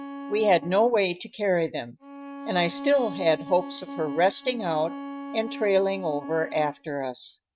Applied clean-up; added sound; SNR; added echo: neural mask model RNNoise.